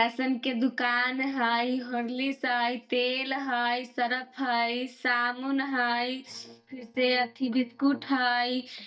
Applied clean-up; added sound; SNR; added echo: neural mask model DeepFilterNet 3.